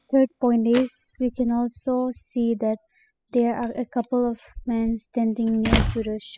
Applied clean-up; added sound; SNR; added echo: classical method spectral subtraction.